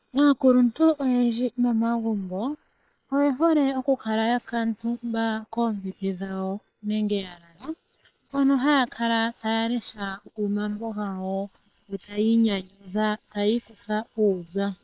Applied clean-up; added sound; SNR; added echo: neural separator model SepFormer WHAM!.